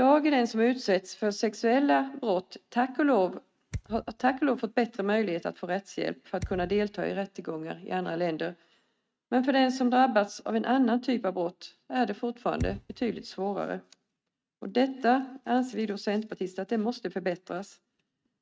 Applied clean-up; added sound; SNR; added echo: neural mask model RNNoise.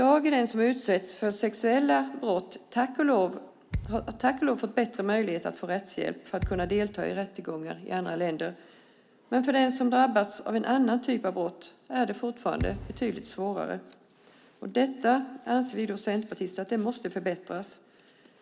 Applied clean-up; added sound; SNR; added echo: none; Thump, thud; 10 dB; none.